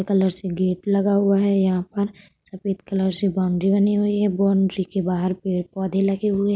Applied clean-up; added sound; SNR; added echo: none; none; none; none.